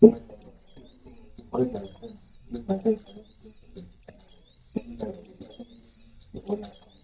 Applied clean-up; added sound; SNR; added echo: neural mask model DeepFilterNet 3.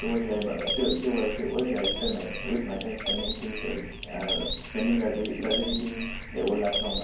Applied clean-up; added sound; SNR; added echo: none; Bird; 4 dB; reverberation time 0.9 s.